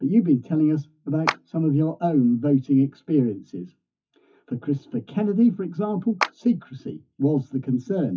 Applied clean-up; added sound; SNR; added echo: classical method WPE with log-MMSE.